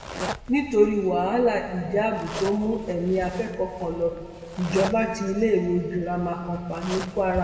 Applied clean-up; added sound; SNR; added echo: none; Zipper (clothing); 13 dB; reverberation time 2.0 s.